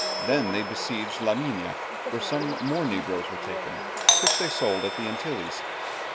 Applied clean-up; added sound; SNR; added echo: none; Bird vocalization, bird call, bird song + Doorbell; -1 dB; none.